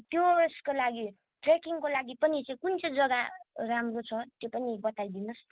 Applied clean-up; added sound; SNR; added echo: none; none; none; none.